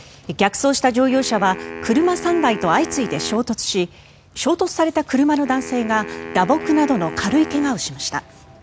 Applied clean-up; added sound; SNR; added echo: none; Wind instrument, woodwind instrument; 13 dB; none.